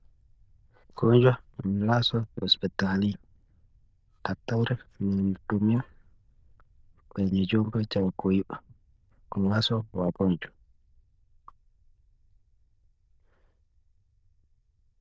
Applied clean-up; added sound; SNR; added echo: neural diffusion model UNIVERSE++.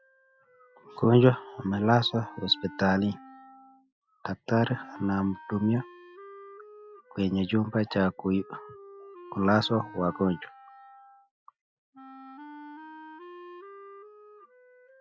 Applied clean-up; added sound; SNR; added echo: classical method Wiener filter.